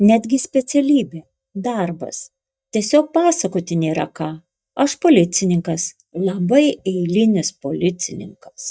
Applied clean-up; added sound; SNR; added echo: neural mask model DeepFilterNet 3.